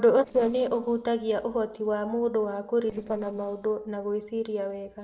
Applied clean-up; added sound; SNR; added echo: neural separator model SepFormer DNS4.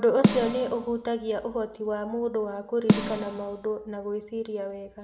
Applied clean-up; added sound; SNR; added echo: none; Snare drum; 2 dB; reverberation time 0.7 s.